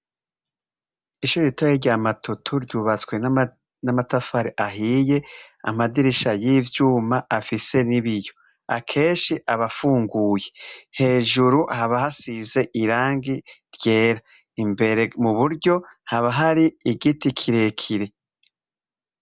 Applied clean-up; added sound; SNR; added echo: none; none; none; none.